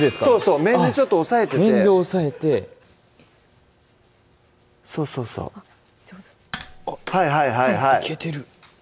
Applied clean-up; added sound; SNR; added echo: none; Tap; 19 dB; none.